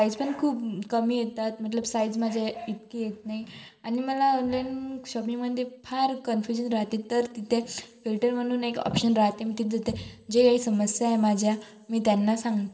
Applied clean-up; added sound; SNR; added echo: none; none; none; reverberation time 1.2 s.